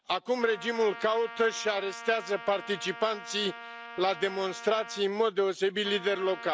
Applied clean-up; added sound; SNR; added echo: none; Trumpet; 14 dB; none.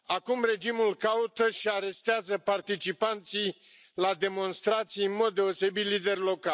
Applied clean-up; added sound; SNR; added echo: none; none; none; none.